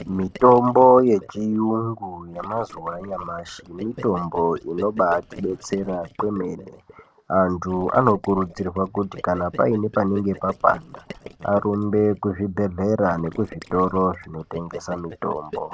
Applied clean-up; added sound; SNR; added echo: neural separator model SepFormer DNS4.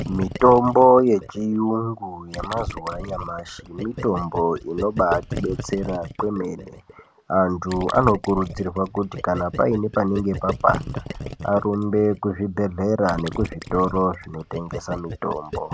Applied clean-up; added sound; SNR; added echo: none; Gurgling; 12 dB; none.